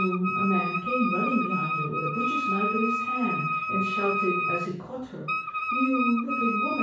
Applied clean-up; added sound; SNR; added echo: none; Wind instrument, woodwind instrument; 0 dB; reverberation time 0.6 s.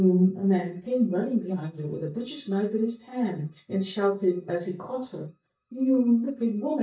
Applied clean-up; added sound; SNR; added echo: neural mask model DeepFilterNet 3.